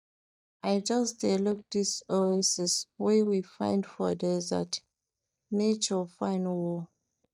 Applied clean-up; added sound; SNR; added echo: neural mask model DeepFilterNet 3.